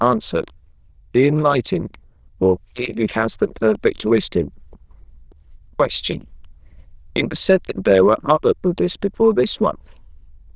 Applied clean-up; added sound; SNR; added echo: neural diffusion model UNIVERSE++.